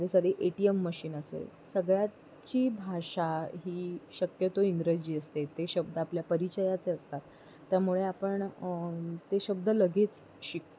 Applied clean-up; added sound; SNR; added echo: none; none; none; none.